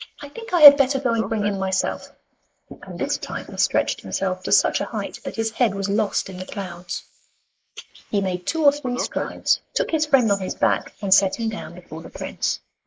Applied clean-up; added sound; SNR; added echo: neural mask model Resemble Enhance denoiser.